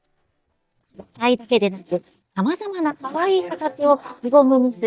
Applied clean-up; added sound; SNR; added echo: neural mask model DeepFilterNet 3.